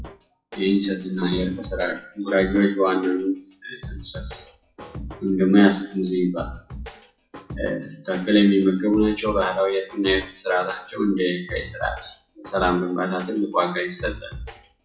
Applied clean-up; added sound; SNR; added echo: classical method WPE with log-MMSE.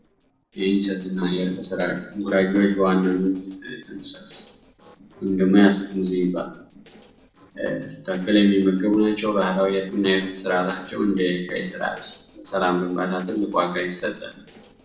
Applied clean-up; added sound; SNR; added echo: neural separator model SepFormer DNS4.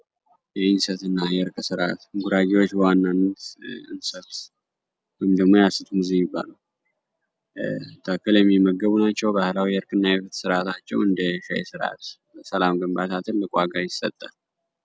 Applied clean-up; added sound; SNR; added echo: none; none; none; none.